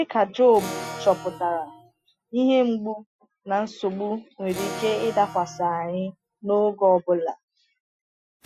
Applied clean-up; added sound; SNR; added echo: classical method Wiener filter.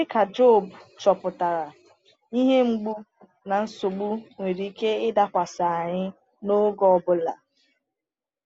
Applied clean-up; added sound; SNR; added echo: none; none; none; none.